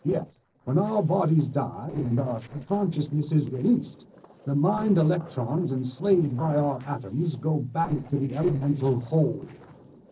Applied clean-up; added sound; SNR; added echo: neural separator model SepFormer DNS4.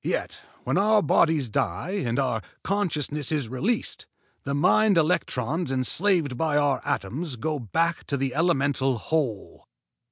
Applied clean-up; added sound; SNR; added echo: none; none; none; none.